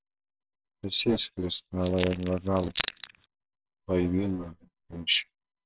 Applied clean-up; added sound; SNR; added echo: neural separator model SepFormer WHAMR!.